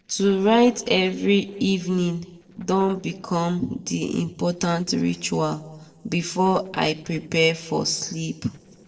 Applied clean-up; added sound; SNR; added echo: neural separator model SepFormer DNS4.